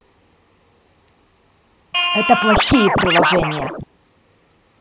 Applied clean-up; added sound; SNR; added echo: none; Scratching (performance technique); -4 dB; none.